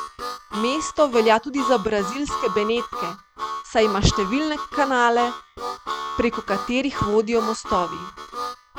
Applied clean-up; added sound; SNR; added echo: none; Harmonica; 7 dB; none.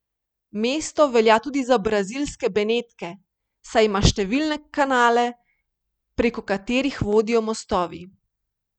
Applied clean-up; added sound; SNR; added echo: none; none; none; none.